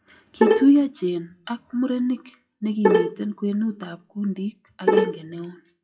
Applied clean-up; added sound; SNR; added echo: classical method WPE with log-MMSE.